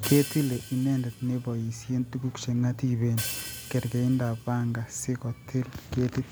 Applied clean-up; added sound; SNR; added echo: none; Hi-hat; 14 dB; none.